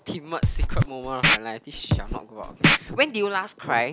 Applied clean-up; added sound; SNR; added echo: none; Scratching (performance technique); -5 dB; none.